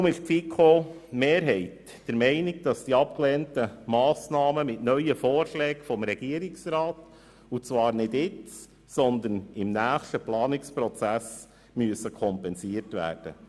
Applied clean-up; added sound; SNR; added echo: none; none; none; none.